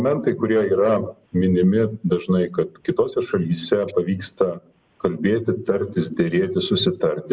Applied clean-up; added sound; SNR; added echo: none; none; none; none.